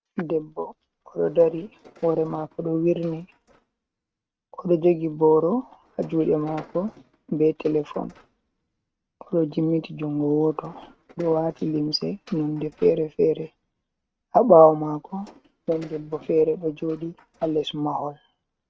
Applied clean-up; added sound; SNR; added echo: neural mask model RNNoise.